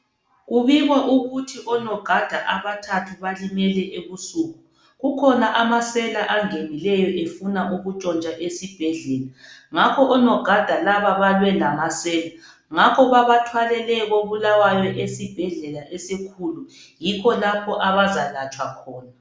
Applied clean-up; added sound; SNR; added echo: none; none; none; none.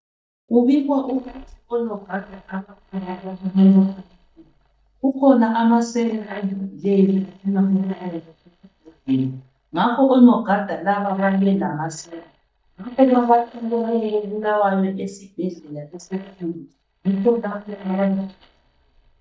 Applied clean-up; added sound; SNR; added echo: neural mask model DeepFilterNet 3.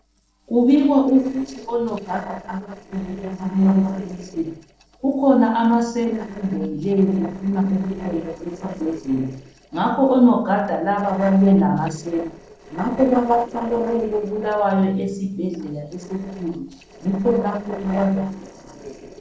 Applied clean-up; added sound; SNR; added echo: neural separator model SepFormer DNS4.